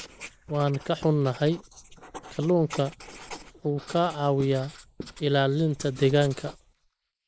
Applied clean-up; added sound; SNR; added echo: neural mask model Resemble Enhance denoiser.